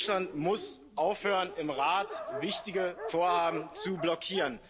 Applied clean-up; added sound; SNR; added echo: none; Dog; 11 dB; none.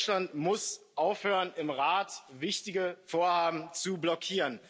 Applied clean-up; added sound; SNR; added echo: none; none; none; none.